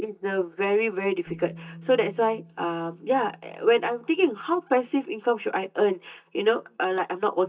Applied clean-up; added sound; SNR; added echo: neural mask model DeepFilterNet 3.